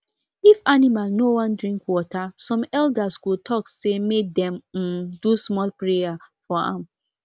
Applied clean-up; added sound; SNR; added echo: none; none; none; none.